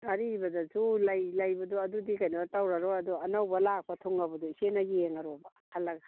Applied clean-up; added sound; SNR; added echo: none; none; none; none.